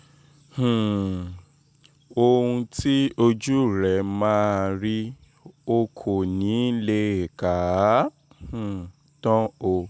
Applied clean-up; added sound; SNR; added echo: none; none; none; none.